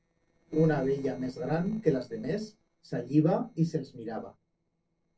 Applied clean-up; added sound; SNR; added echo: neural separator model SepFormer DNS4.